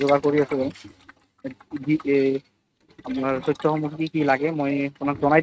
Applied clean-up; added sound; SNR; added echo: neural mask model RNNoise.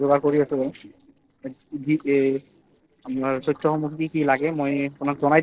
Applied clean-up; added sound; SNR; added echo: neural separator model SepFormer DNS4.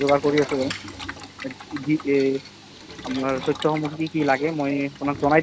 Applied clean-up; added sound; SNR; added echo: none; Boiling; 13 dB; none.